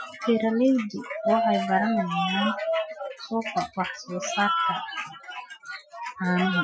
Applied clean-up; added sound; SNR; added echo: classical method Wiener filter.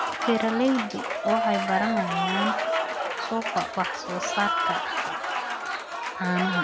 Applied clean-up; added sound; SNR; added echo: none; Applause; -1 dB; none.